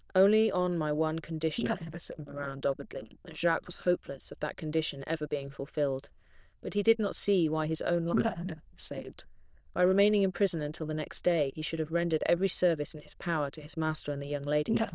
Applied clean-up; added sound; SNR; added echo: neural diffusion model UNIVERSE++.